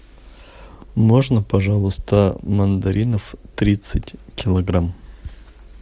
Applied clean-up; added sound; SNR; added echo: none; none; none; none.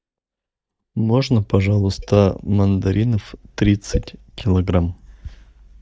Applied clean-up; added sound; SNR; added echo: neural mask model DeepFilterNet 3.